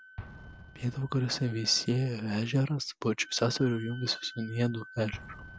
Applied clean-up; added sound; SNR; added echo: none; Wind instrument, woodwind instrument + Explosion; 17 dB; none.